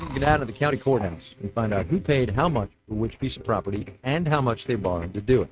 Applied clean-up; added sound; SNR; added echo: neural mask model RNNoise.